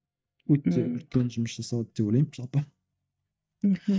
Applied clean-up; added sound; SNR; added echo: neural mask model DeepFilterNet 3.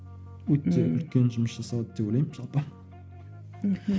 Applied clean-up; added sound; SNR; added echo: none; none; none; none.